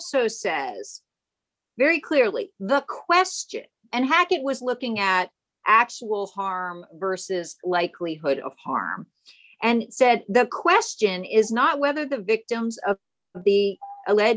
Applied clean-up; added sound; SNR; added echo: none; none; none; none.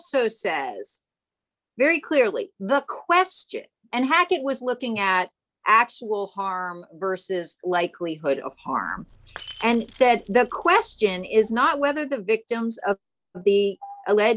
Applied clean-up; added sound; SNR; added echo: neural separator model SepFormer DNS4.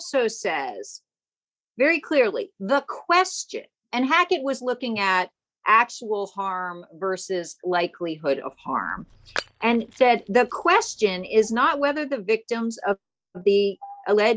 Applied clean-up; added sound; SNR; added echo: neural mask model DeepFilterNet 3.